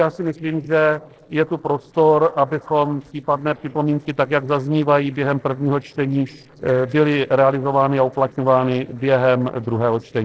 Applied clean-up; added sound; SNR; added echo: neural separator model SepFormer DNS4.